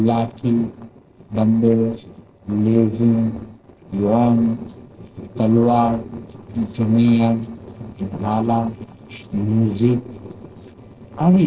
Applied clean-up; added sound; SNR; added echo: neural separator model SepFormer DNS4.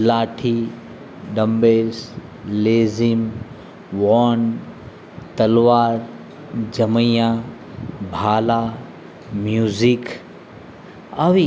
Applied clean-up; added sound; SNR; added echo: none; none; none; none.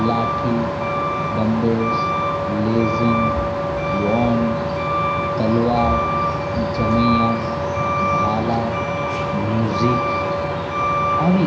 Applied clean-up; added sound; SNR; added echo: none; Truck; -1 dB; reverberation time 0.9 s.